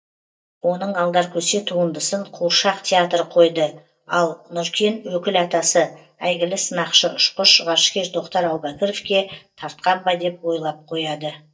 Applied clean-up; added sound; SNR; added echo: neural mask model DeepFilterNet 3.